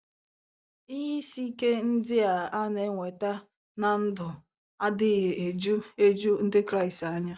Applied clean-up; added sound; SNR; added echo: none; none; none; none.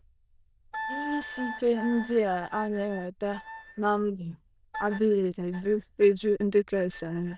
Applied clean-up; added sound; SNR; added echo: neural diffusion model UNIVERSE++.